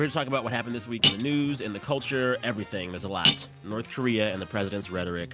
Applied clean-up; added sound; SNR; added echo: none; Cutlery, silverware; -2 dB; none.